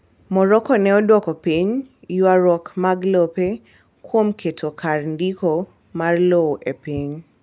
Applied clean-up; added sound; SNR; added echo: none; none; none; none.